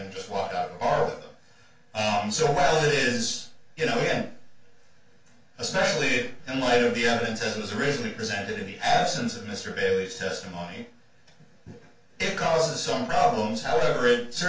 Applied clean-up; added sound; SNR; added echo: none; none; none; reverberation time 0.3 s.